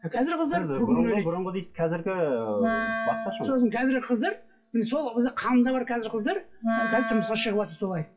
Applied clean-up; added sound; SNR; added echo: classical method WPE with log-MMSE.